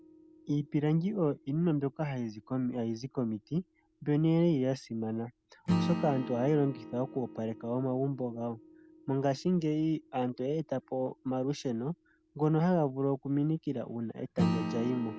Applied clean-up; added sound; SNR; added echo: none; Acoustic guitar / Strum; 9 dB; none.